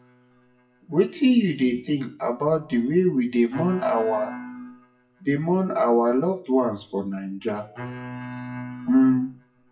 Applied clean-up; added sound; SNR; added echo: classical method WPE with log-MMSE.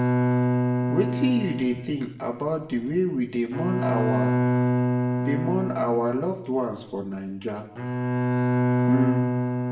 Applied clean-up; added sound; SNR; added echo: none; Bowed string instrument; -2 dB; reverberation time 0.8 s.